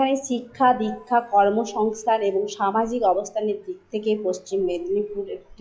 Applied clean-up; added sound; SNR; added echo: classical method log-MMSE.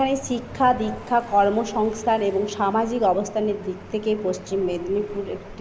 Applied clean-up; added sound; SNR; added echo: none; Drum + Waves, surf; 20 dB; none.